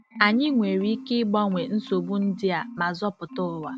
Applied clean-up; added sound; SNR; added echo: none; Marimba, xylophone; 14 dB; none.